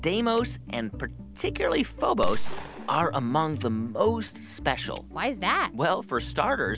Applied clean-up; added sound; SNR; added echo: none; Gunshot, gunfire; 7 dB; none.